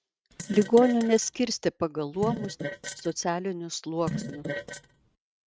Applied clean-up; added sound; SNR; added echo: neural mask model RNNoise.